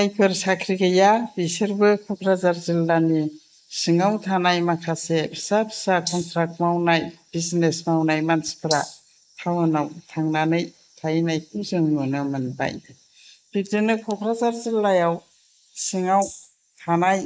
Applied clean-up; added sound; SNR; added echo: neural mask model Resemble Enhance denoiser.